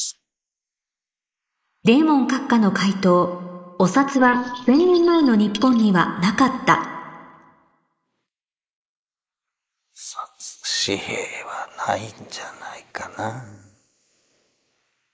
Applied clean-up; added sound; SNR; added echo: neural mask model Resemble Enhance denoiser.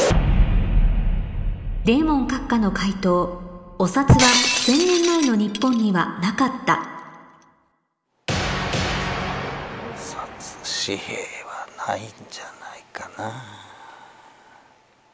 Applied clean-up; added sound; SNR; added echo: none; Shatter; 1 dB; none.